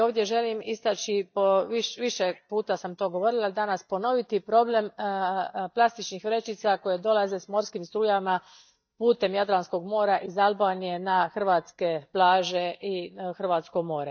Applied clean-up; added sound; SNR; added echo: neural mask model DeepFilterNet 3.